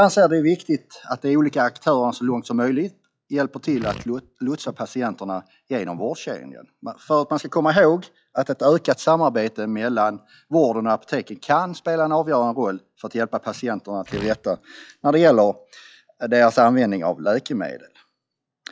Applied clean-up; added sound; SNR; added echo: classical method log-MMSE.